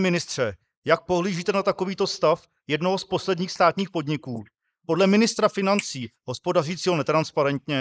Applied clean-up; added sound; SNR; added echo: neural mask model Resemble Enhance denoiser.